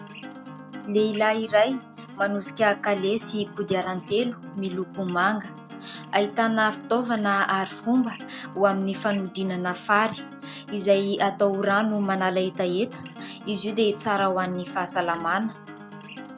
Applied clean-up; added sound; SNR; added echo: none; Acoustic guitar; 15 dB; none.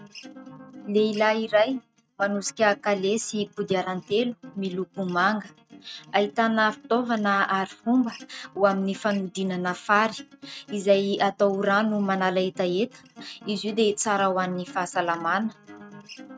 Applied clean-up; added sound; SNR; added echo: neural mask model RNNoise.